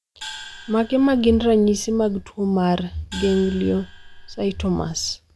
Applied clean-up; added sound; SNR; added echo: none; Gong; 18 dB; none.